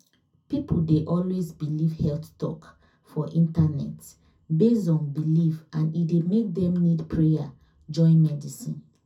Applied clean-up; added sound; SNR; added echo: none; none; none; reverberation time 0.3 s.